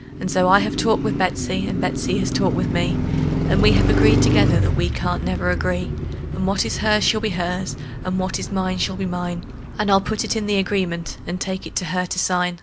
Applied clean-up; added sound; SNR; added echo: none; Car passing by; 1 dB; none.